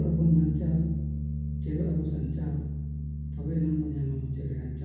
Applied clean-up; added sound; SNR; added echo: none; Bass guitar; 2 dB; reverberation time 1.2 s.